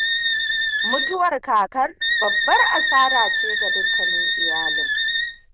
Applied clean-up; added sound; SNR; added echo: neural diffusion model UNIVERSE++.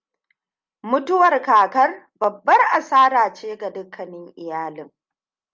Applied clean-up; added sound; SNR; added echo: none; none; none; none.